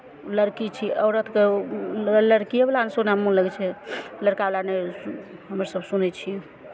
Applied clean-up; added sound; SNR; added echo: none; none; none; none.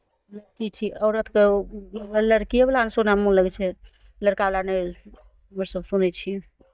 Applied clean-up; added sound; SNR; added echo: neural mask model DeepFilterNet 3.